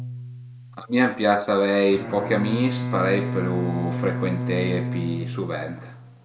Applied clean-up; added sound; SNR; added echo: none; Bowed string instrument; 5 dB; none.